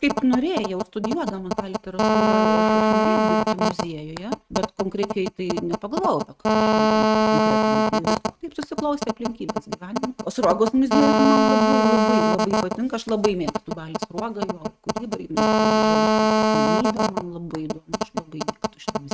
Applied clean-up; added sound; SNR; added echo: neural mask model RNNoise.